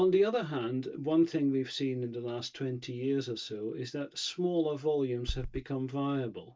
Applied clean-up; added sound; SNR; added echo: neural mask model DeepFilterNet 3.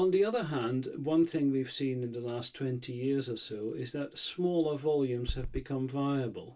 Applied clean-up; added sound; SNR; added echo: none; Run; 5 dB; reverberation time 0.1 s.